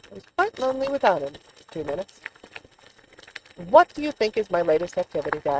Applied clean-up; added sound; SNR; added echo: neural mask model RNNoise.